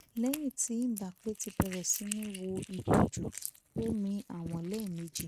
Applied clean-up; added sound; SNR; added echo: neural mask model RNNoise.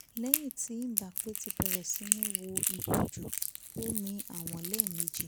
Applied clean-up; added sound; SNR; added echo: none; Crackle; -2 dB; none.